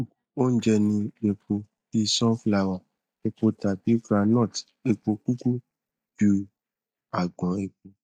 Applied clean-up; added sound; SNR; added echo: neural mask model DeepFilterNet 3.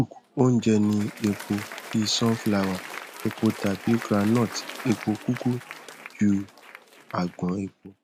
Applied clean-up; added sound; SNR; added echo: none; Applause; 15 dB; none.